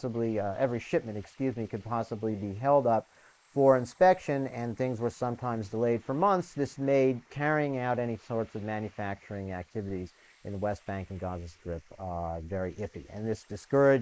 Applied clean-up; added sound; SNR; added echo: neural mask model Resemble Enhance denoiser.